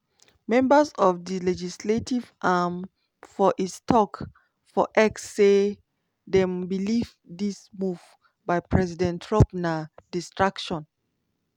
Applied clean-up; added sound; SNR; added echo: none; none; none; none.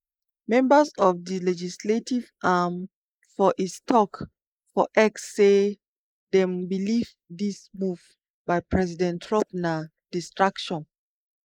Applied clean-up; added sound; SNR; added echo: neural mask model Resemble Enhance denoiser.